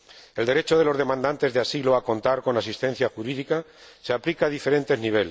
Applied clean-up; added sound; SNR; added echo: none; none; none; none.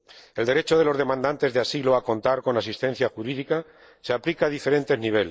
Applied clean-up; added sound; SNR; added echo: neural mask model Resemble Enhance denoiser.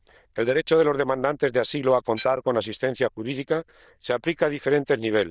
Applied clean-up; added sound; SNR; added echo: neural diffusion model UNIVERSE++.